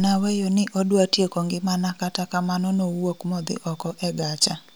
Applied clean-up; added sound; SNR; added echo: none; none; none; none.